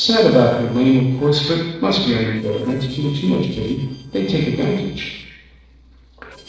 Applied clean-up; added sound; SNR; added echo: neural separator model SepFormer DNS4.